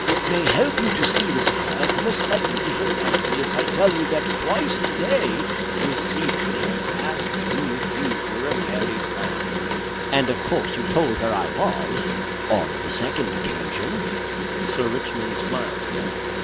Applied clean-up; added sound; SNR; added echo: none; Domestic sounds, home sounds; -2 dB; none.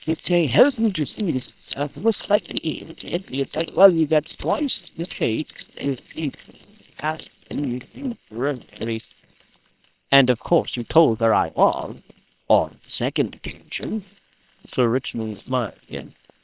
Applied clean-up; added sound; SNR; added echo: neural separator model SepFormer WHAM!.